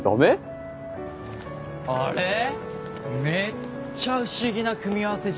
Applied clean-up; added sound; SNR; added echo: none; none; none; none.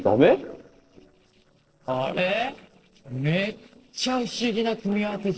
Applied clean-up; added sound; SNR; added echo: neural separator model SepFormer DNS4.